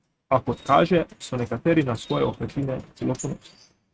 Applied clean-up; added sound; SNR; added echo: neural mask model RNNoise.